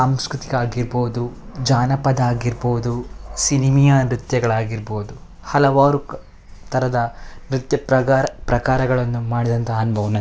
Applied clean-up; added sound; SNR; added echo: none; none; none; none.